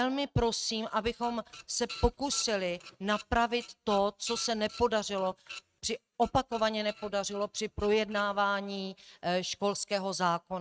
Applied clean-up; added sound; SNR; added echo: neural mask model RNNoise.